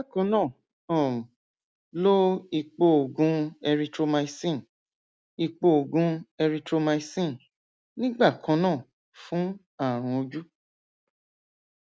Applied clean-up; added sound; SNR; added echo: none; none; none; none.